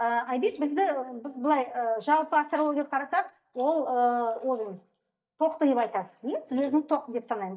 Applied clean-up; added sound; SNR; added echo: neural mask model DeepFilterNet 3.